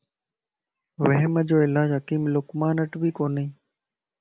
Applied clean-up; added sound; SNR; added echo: none; none; none; none.